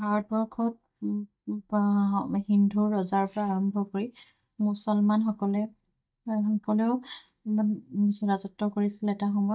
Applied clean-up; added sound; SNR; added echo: neural mask model DeepFilterNet 3.